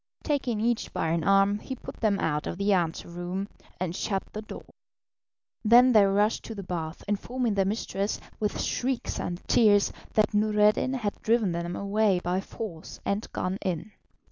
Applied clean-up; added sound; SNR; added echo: none; none; none; none.